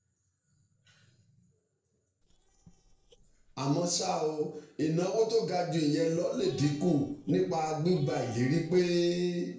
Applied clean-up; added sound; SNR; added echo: neural separator model SepFormer DNS4.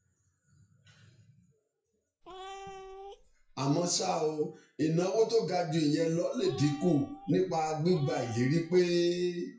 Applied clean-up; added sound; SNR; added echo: classical method WPE with log-MMSE.